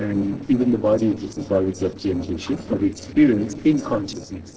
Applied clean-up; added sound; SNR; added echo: neural separator model SepFormer DNS4.